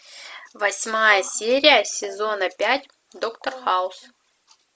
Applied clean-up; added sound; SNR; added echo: none; none; none; none.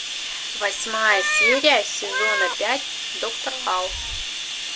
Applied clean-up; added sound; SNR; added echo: none; Bathtub (filling or washing) + Meow; 1 dB; none.